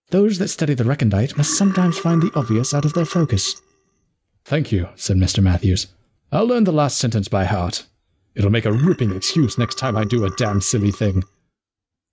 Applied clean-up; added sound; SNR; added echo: neural mask model RNNoise.